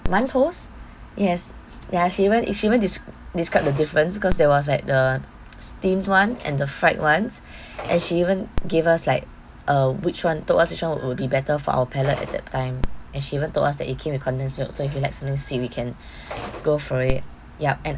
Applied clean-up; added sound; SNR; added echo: none; Telephone; 10 dB; none.